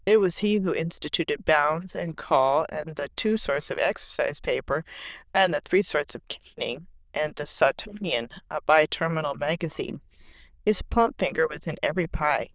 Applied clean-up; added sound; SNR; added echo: neural diffusion model UNIVERSE++.